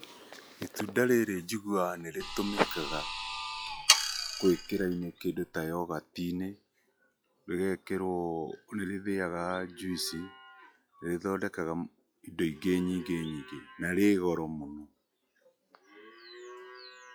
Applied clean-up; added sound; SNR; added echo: classical method log-MMSE.